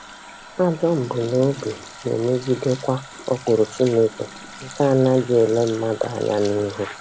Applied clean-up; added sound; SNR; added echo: none; Water tap, faucet; 17 dB; none.